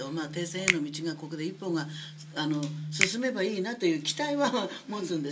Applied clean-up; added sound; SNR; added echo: none; Finger snapping; 6 dB; reverberation time 0.2 s.